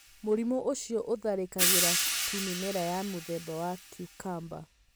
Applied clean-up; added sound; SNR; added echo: none; Hi-hat; 0 dB; none.